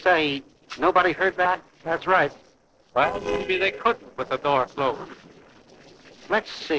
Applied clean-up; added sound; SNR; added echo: neural separator model SepFormer DNS4.